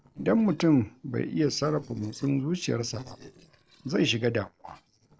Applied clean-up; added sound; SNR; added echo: neural separator model SepFormer DNS4.